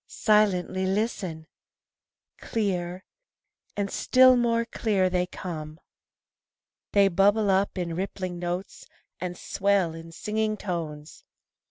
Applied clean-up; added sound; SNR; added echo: none; none; none; none.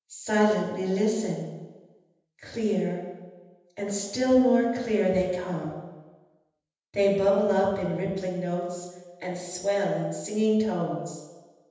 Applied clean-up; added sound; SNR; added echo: none; none; none; reverberation time 1.1 s.